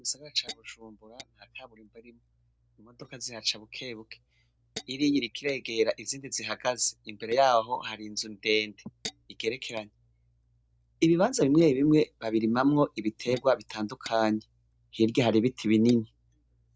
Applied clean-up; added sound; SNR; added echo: neural separator model SepFormer DNS4.